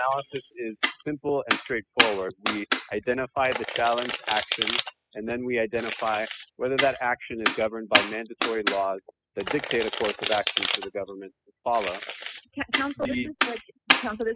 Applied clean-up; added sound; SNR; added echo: classical method spectral subtraction.